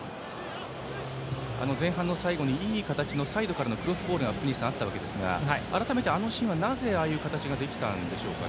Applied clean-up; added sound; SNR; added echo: none; Guitar; 9 dB; none.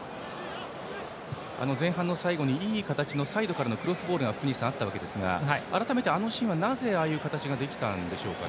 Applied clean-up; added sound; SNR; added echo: none; none; none; none.